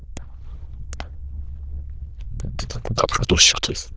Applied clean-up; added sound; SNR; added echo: neural diffusion model UNIVERSE++.